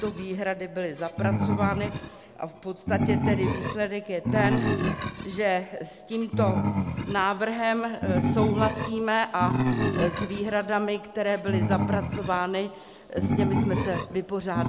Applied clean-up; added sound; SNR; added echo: none; Animal; 0 dB; none.